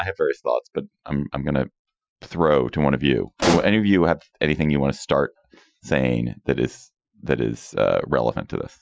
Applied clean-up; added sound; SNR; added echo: classical method Wiener filter.